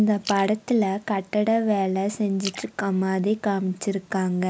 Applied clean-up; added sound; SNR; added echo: none; Splash, splatter; 20 dB; none.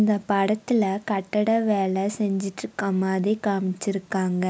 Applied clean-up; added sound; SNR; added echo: none; none; none; none.